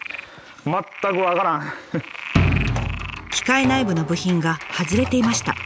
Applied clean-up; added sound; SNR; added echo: none; Frog; 13 dB; none.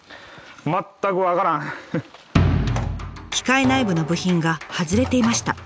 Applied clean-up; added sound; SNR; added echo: none; none; none; none.